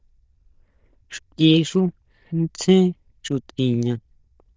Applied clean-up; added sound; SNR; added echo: neural diffusion model UNIVERSE++.